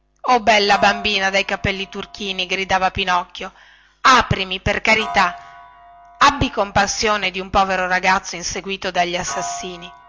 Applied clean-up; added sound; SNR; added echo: none; Piano; 17 dB; none.